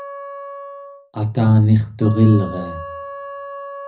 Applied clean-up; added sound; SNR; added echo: none; Wind instrument, woodwind instrument; 14 dB; reverberation time 0.4 s.